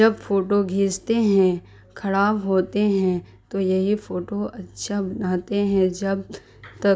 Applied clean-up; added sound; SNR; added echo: none; none; none; none.